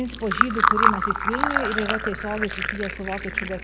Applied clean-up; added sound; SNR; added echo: none; Fill (with liquid); -5 dB; none.